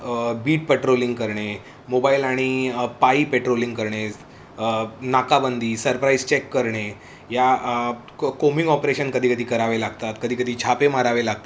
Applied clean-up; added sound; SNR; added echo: none; none; none; none.